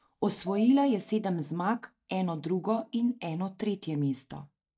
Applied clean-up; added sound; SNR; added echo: neural mask model DeepFilterNet 3.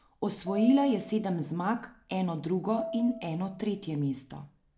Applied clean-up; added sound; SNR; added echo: none; Piano; 13 dB; none.